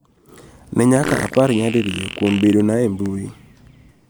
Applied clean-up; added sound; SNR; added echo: none; Fart; 12 dB; none.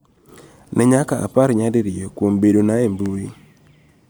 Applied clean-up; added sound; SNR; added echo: none; none; none; none.